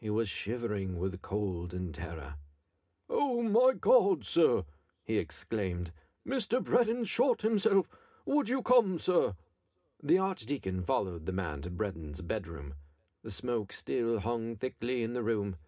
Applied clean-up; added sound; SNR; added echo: none; none; none; reverberation time 0.3 s.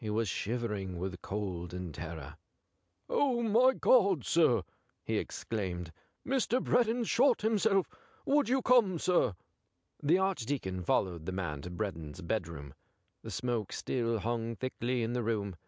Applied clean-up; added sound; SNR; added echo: none; none; none; none.